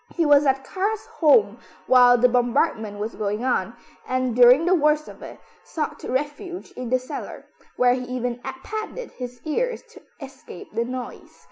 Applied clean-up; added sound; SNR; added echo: none; none; none; none.